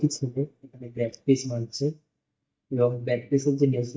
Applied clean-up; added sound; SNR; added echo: neural mask model DeepFilterNet 3.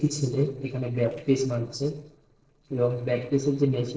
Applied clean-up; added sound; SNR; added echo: neural separator model SepFormer DNS4.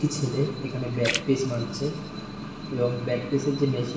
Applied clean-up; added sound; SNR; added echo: none; Splash, splatter; 12 dB; reverberation time 0.9 s.